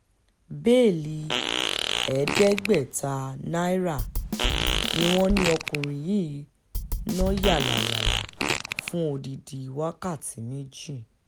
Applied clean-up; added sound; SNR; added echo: none; Drum / Drum kit + Fart; 1 dB; none.